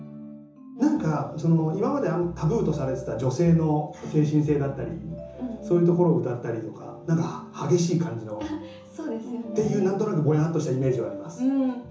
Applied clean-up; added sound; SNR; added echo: none; none; none; reverberation time 0.7 s.